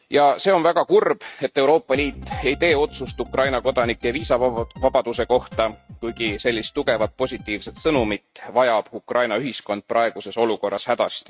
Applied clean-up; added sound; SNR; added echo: neural mask model RNNoise.